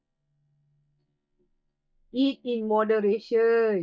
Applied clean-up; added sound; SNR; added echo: neural mask model DeepFilterNet 3.